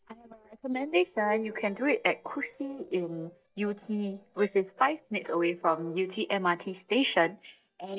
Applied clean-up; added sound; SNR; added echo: neural mask model DeepFilterNet 3.